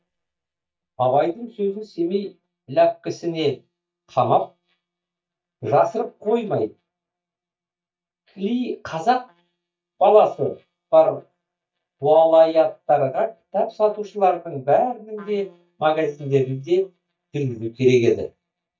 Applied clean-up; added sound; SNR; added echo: neural mask model DeepFilterNet 3.